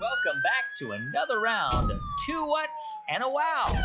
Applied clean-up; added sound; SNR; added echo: classical method log-MMSE.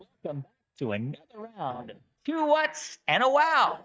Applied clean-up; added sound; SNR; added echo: neural mask model DeepFilterNet 3.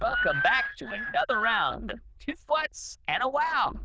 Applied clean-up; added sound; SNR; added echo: neural diffusion model UNIVERSE++.